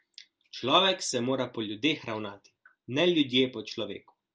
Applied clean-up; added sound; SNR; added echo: none; none; none; none.